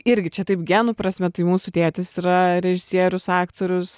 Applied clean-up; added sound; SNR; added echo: none; none; none; none.